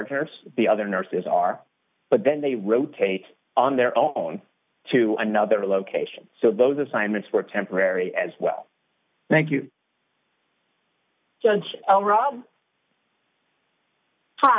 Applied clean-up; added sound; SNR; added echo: none; none; none; none.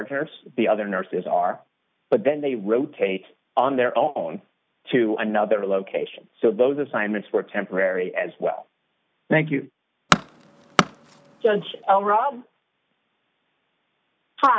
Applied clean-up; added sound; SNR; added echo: none; Tools; 2 dB; none.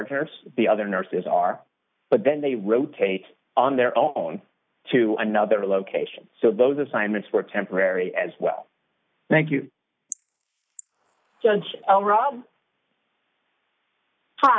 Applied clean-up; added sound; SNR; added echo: neural mask model Resemble Enhance denoiser.